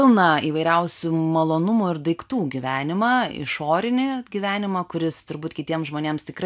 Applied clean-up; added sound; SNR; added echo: none; none; none; none.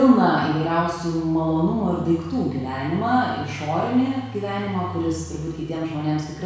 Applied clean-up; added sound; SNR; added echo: none; Engine; 16 dB; reverberation time 1.1 s.